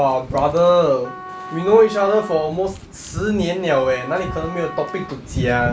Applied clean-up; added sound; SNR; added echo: none; Wind instrument, woodwind instrument; 16 dB; none.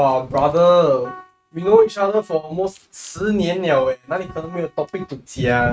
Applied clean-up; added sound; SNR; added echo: neural mask model RNNoise.